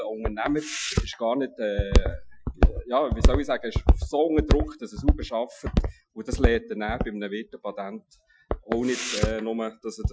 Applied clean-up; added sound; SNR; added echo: classical method Wiener filter.